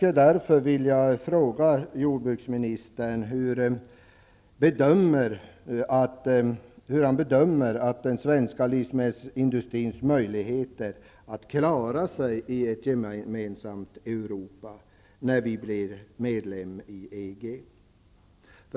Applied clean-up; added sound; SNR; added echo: none; none; none; none.